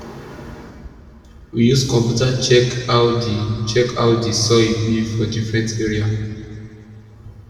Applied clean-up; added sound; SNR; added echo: none; none; none; reverberation time 2.2 s.